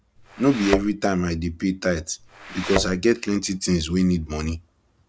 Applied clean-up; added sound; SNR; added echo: none; Thump, thud; 5 dB; none.